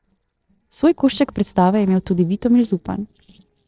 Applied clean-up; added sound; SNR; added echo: neural separator model SepFormer DNS4.